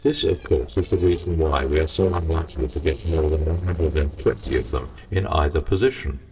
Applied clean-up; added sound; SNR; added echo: neural separator model SepFormer DNS4.